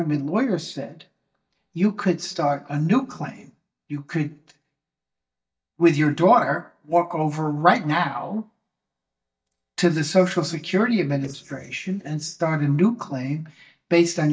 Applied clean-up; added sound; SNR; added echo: neural mask model DeepFilterNet 3.